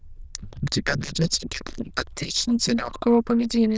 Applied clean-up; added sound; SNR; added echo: neural diffusion model UNIVERSE++.